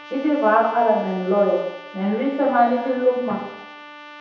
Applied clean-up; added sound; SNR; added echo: none; Trumpet; 19 dB; reverberation time 0.9 s.